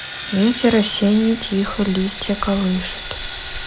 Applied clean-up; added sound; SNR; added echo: none; Sawing; 6 dB; none.